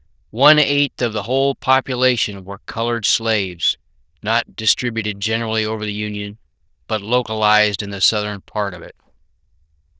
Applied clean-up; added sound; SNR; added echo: neural diffusion model UNIVERSE++.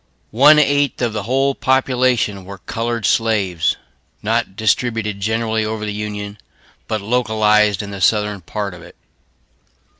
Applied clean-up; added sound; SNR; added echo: none; none; none; none.